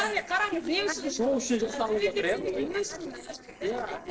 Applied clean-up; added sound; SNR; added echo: neural separator model SepFormer DNS4.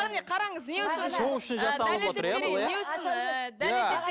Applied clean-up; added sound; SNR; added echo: none; none; none; none.